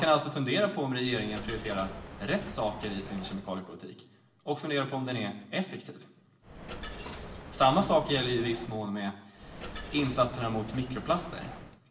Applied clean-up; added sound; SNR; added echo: none; Coin (dropping); 11 dB; reverberation time 0.7 s.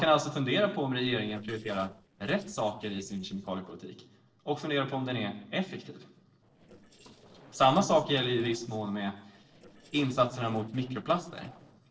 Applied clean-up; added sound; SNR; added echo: neural separator model SepFormer DNS4.